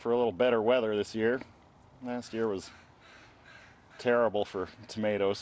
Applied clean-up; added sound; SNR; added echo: none; none; none; none.